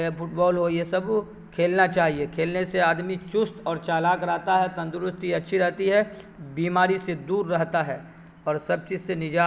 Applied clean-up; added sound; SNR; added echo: none; none; none; none.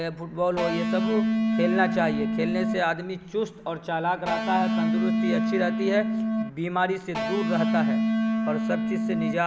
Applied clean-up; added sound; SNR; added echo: none; Electric guitar; -3 dB; none.